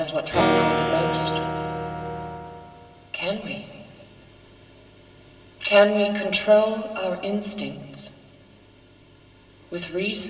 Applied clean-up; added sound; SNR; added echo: none; Acoustic guitar / Strum; -1 dB; reverberation time 2.0 s.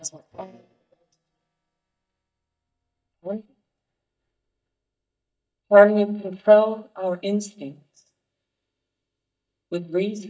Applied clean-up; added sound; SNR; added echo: neural mask model DeepFilterNet 3.